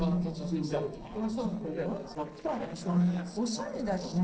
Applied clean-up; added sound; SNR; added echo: neural separator model SepFormer DNS4.